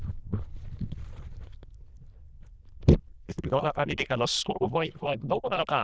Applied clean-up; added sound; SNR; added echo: neural diffusion model UNIVERSE++.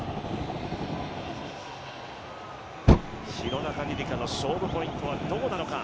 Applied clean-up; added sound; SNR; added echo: none; Fire; -4 dB; none.